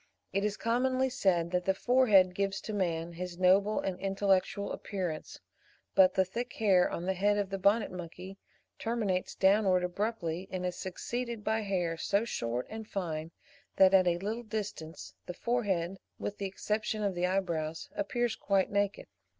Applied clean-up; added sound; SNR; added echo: none; none; none; none.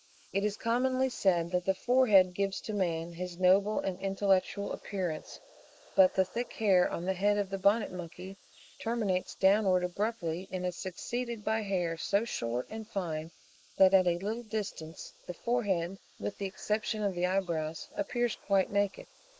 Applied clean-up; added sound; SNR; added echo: neural mask model Resemble Enhance denoiser.